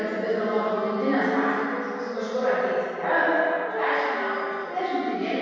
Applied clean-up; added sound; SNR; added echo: none; Wind instrument, woodwind instrument; 9 dB; reverberation time 2.2 s.